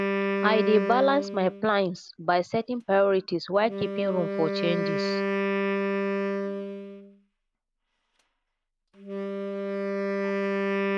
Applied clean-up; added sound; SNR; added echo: none; Wind instrument, woodwind instrument; 2 dB; none.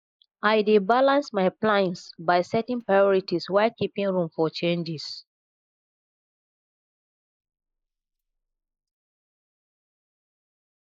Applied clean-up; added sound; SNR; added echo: neural mask model Resemble Enhance denoiser.